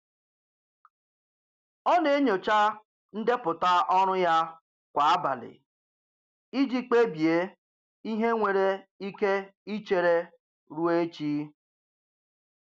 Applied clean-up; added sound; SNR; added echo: none; none; none; none.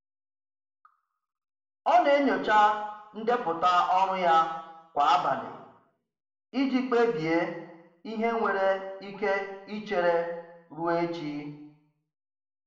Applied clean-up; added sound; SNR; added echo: none; none; none; reverberation time 0.8 s.